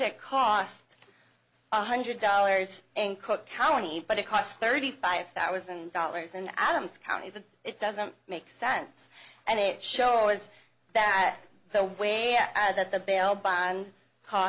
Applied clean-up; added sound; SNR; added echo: none; none; none; none.